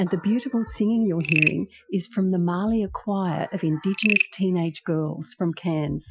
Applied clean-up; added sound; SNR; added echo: classical method Wiener filter.